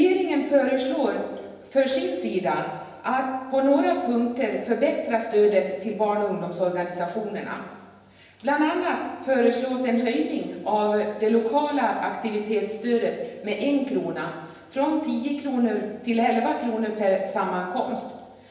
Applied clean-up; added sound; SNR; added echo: none; none; none; reverberation time 1.0 s.